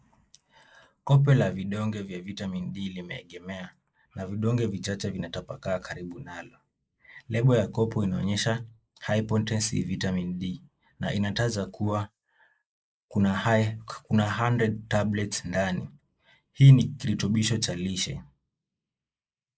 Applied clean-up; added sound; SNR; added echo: neural mask model Resemble Enhance denoiser.